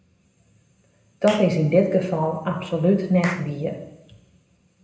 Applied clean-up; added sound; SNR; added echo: none; Clapping / Chirp, tweet; 17 dB; reverberation time 0.7 s.